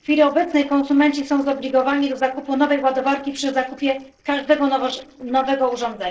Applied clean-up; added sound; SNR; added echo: neural separator model SepFormer DNS4.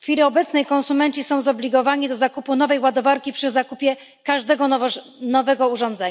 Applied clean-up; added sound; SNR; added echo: none; none; none; none.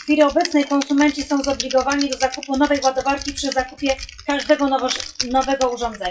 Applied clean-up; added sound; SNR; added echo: classical method WPE with log-MMSE.